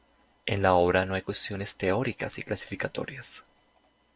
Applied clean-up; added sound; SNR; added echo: none; none; none; none.